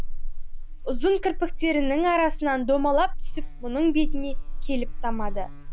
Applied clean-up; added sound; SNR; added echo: none; Buzz; 0 dB; none.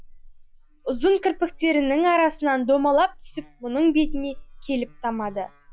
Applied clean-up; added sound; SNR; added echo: classical method log-MMSE.